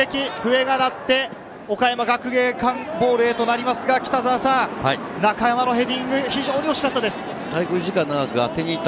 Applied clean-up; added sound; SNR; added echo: none; none; none; none.